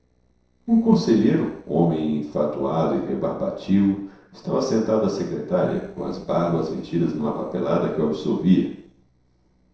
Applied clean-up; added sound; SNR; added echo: neural separator model SepFormer DNS4.